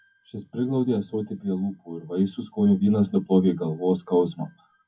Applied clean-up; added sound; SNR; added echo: classical method WPE with log-MMSE.